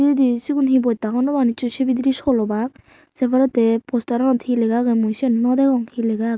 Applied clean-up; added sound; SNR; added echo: none; none; none; none.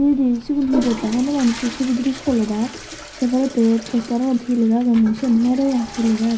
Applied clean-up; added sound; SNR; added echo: none; Toilet flush / Water; 15 dB; reverberation time 0.4 s.